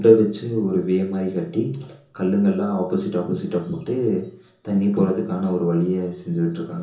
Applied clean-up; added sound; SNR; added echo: none; none; none; reverberation time 0.7 s.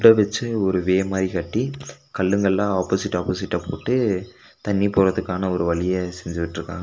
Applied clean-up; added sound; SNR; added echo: none; none; none; none.